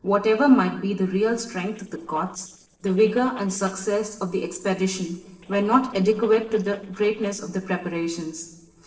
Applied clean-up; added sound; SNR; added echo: neural separator model SepFormer DNS4.